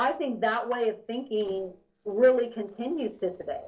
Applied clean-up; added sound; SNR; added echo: neural separator model SepFormer DNS4.